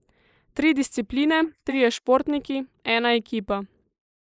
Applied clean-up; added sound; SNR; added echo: neural mask model Resemble Enhance denoiser.